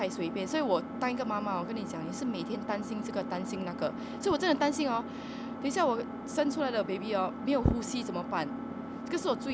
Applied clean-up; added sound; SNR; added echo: none; Engine; 6 dB; none.